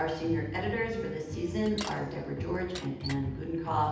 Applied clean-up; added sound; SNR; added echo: none; Bicycle; 16 dB; reverberation time 0.8 s.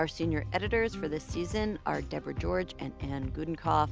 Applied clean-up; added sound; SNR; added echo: none; none; none; none.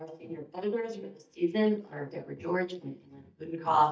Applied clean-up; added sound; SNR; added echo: neural mask model DeepFilterNet 3.